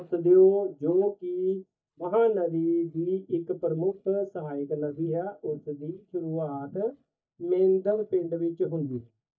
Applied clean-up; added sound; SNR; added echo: neural mask model DeepFilterNet 3.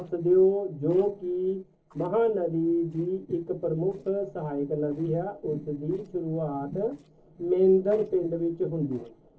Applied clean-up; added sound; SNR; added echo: neural separator model SepFormer DNS4.